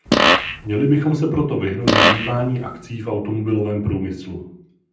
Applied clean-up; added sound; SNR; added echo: none; Fart; -3 dB; reverberation time 0.6 s.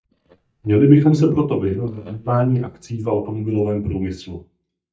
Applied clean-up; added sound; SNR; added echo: neural mask model DeepFilterNet 3.